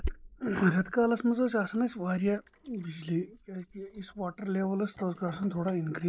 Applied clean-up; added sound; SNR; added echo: neural mask model Resemble Enhance denoiser.